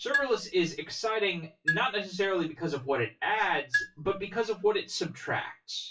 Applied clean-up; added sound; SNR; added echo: classical method WPE with log-MMSE.